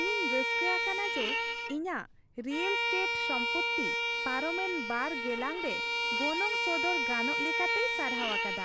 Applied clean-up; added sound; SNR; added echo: none; Bowed string instrument; -4 dB; none.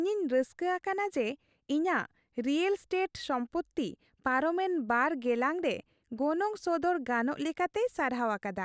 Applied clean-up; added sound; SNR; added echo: none; none; none; none.